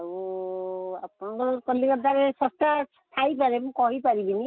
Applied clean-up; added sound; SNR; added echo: none; none; none; none.